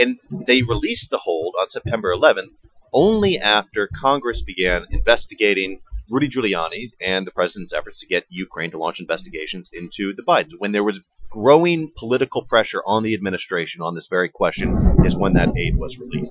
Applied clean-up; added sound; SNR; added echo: classical method Wiener filter.